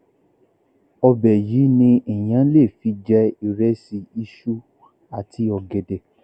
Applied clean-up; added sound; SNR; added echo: none; none; none; none.